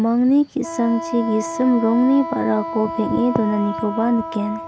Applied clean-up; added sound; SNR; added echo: none; Wind instrument, woodwind instrument; 9 dB; none.